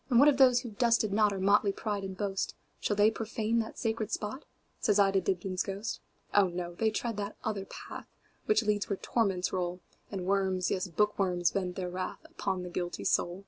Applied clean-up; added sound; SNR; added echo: none; none; none; none.